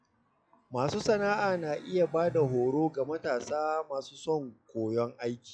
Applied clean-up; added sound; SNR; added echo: classical method log-MMSE.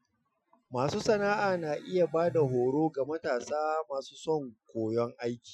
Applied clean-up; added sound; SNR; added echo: classical method Wiener filter.